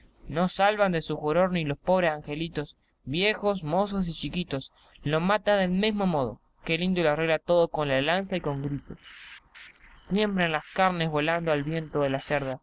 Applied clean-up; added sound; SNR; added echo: neural separator model SepFormer DNS4.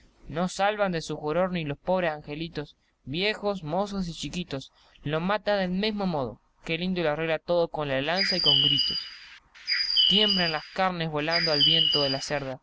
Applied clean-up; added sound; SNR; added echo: none; Bird; -3 dB; none.